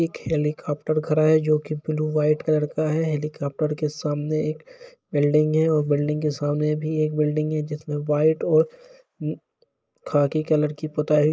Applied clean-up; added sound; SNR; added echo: neural mask model Resemble Enhance denoiser.